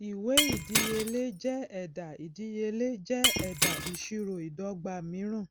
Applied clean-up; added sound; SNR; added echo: none; Shatter; -1 dB; none.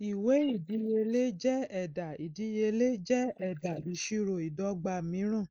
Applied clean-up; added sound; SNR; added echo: neural mask model Resemble Enhance denoiser.